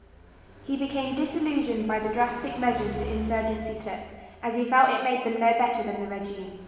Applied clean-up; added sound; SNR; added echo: none; Car passing by; 16 dB; reverberation time 1.2 s.